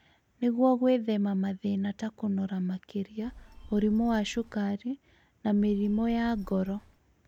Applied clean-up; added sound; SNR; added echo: none; Telephone; 18 dB; none.